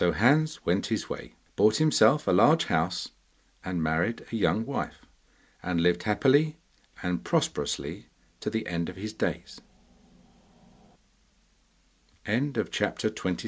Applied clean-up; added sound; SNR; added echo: none; none; none; none.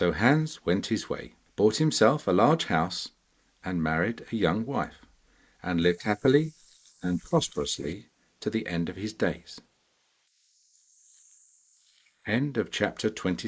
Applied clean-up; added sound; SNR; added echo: neural mask model Resemble Enhance denoiser.